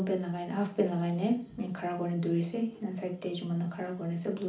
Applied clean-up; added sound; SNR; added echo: none; none; none; reverberation time 0.4 s.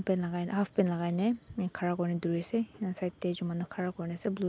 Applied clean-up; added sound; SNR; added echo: none; none; none; none.